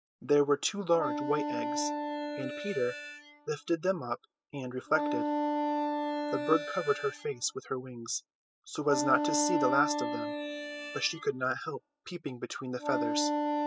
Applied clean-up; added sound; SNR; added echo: classical method spectral subtraction.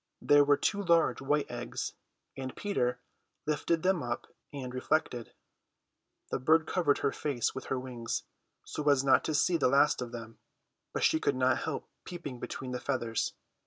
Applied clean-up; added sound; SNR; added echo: none; none; none; none.